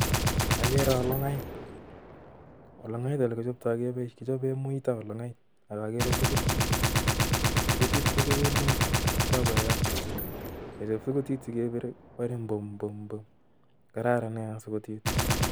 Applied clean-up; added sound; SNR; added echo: none; Gunshot, gunfire; -2 dB; none.